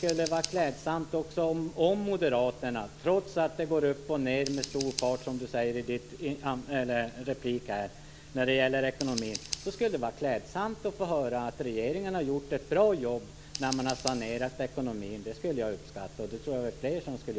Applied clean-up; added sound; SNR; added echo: none; Scissors; 16 dB; none.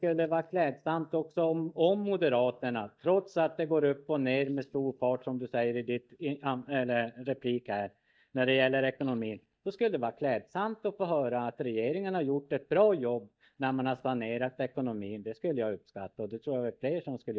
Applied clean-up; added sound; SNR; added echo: neural mask model DeepFilterNet 3.